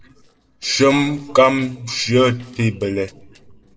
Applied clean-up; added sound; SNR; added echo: neural separator model SepFormer DNS4.